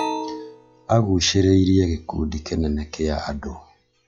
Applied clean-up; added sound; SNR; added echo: classical method log-MMSE.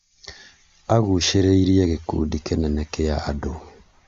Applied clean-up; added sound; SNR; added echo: neural mask model Resemble Enhance denoiser.